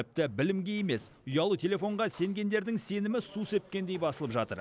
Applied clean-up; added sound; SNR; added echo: none; none; none; none.